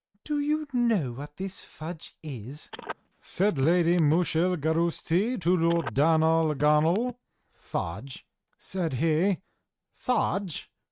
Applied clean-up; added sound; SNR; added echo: neural mask model RNNoise.